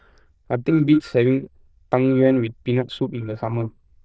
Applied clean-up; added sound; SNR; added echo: neural diffusion model UNIVERSE++.